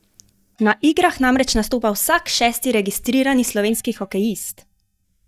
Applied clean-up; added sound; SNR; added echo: neural mask model DeepFilterNet 3.